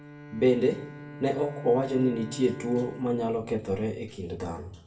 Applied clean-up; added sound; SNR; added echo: none; Bowed string instrument; 15 dB; reverberation time 0.6 s.